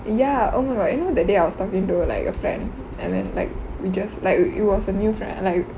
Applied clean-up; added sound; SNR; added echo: none; none; none; none.